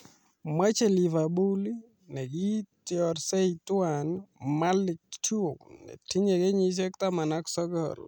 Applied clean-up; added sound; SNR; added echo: none; none; none; none.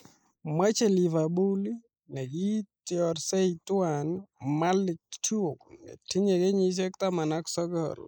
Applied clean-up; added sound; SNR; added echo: neural mask model Resemble Enhance denoiser.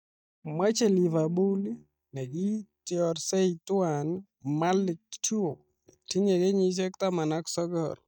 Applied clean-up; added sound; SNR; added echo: neural mask model DeepFilterNet 3.